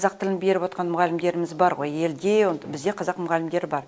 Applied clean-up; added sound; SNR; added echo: none; none; none; none.